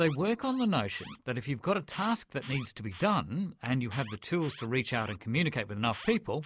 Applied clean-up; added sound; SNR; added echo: neural mask model Resemble Enhance denoiser.